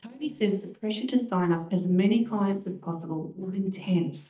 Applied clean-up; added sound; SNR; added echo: neural mask model DeepFilterNet 3.